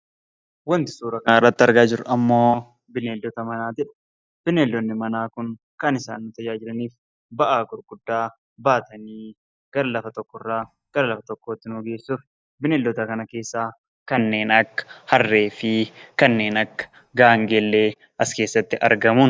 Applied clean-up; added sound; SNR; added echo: neural mask model DeepFilterNet 3.